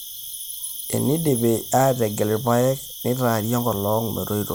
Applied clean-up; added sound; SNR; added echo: none; Cricket; 11 dB; none.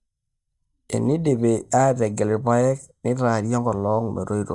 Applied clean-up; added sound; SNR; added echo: neural mask model DeepFilterNet 3.